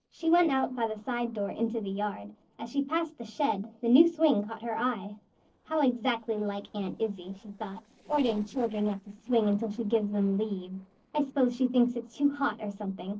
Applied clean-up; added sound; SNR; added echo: neural separator model SepFormer DNS4.